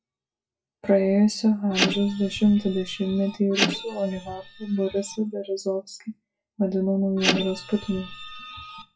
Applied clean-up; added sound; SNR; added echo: classical method WPE with log-MMSE.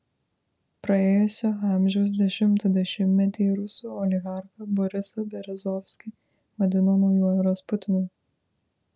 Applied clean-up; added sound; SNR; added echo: none; none; none; none.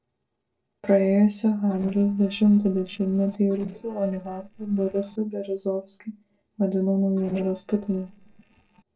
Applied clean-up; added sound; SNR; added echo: neural separator model SepFormer DNS4.